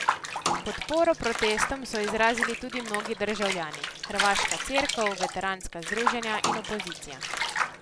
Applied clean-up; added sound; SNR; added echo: none; Bathtub (filling or washing) / Water; 1 dB; none.